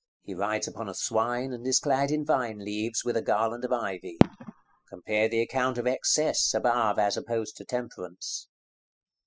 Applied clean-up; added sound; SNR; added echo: classical method spectral subtraction.